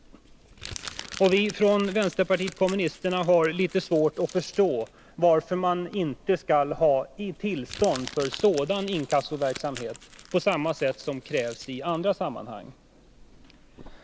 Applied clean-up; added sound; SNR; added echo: none; Crumpling, crinkling; 18 dB; none.